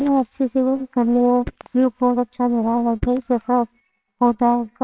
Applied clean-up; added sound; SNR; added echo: neural separator model SepFormer WHAMR!.